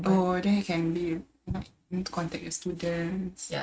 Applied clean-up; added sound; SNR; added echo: neural mask model RNNoise.